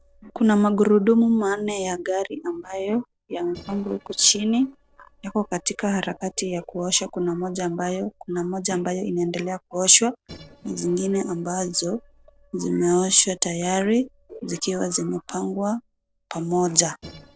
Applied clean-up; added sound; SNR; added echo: neural separator model SepFormer DNS4.